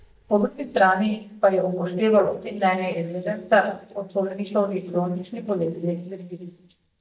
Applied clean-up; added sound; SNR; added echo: neural mask model DeepFilterNet 3.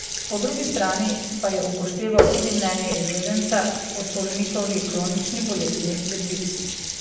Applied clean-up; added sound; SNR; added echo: none; Water tap, faucet; 2 dB; reverberation time 1.0 s.